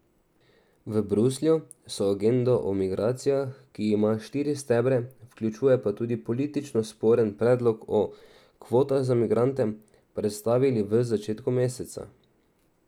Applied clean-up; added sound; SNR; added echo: none; none; none; none.